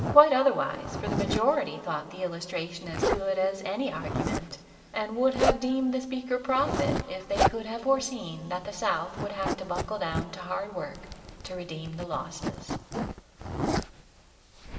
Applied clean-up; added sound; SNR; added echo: none; Zipper (clothing); 4 dB; reverberation time 2.3 s.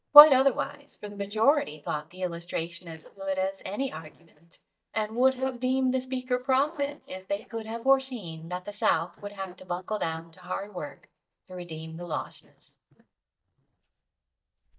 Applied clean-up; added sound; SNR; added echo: neural mask model DeepFilterNet 3.